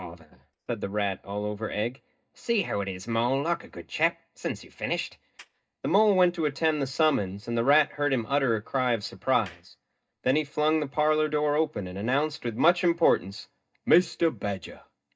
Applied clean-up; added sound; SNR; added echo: neural mask model DeepFilterNet 3.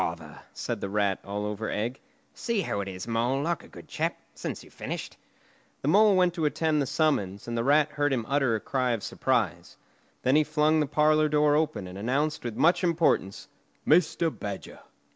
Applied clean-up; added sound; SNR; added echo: none; none; none; none.